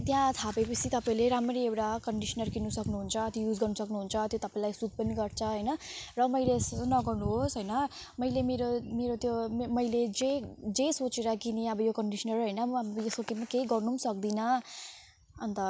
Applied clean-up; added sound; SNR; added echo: none; none; none; none.